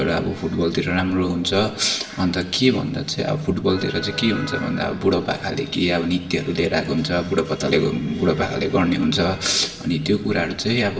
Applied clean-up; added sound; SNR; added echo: none; none; none; reverberation time 0.8 s.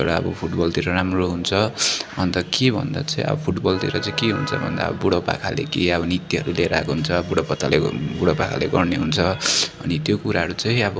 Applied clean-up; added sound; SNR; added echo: none; none; none; none.